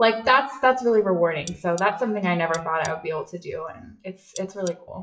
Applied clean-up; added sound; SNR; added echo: classical method WPE with log-MMSE.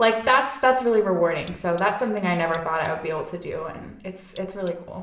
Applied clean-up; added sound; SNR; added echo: none; Cutlery, silverware; 20 dB; reverberation time 0.7 s.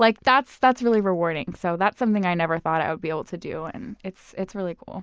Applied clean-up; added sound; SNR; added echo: none; none; none; none.